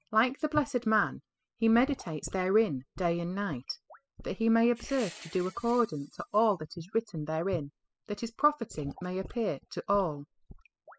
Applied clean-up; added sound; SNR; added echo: classical method spectral subtraction.